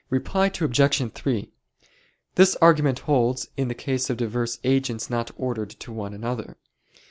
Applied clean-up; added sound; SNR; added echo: none; none; none; none.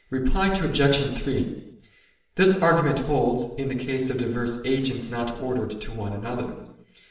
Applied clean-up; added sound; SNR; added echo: none; none; none; reverberation time 0.8 s.